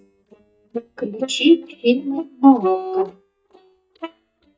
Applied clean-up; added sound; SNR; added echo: neural mask model DeepFilterNet 3.